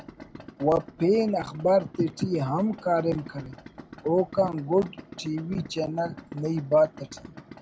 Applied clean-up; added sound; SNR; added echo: none; Idling; 18 dB; none.